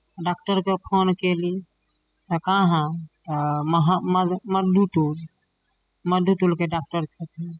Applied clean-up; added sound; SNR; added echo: classical method spectral subtraction.